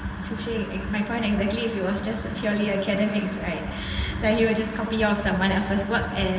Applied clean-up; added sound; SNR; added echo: none; none; none; reverberation time 2.2 s.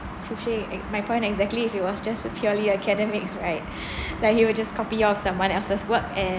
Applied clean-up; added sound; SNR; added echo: none; none; none; none.